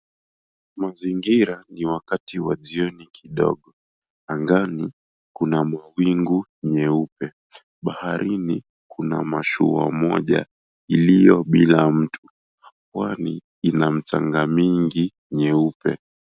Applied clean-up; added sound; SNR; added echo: none; none; none; none.